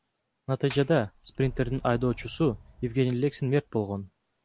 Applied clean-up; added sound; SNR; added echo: none; Sliding door; 17 dB; none.